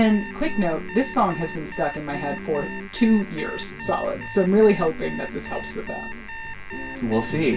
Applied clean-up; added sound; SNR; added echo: none; Alarm; 13 dB; reverberation time 0.2 s.